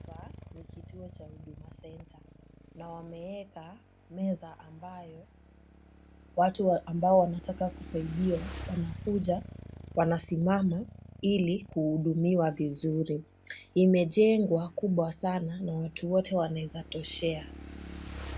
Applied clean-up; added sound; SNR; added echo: none; Motorcycle / Engine; 17 dB; none.